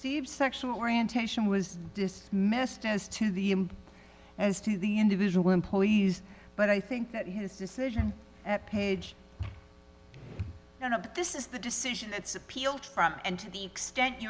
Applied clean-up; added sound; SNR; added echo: none; none; none; none.